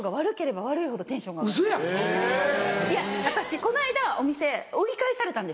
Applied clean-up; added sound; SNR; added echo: none; none; none; none.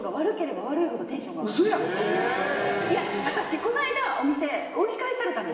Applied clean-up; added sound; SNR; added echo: none; none; none; reverberation time 2.1 s.